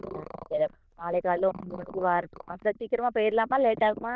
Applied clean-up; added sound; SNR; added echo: neural diffusion model UNIVERSE++.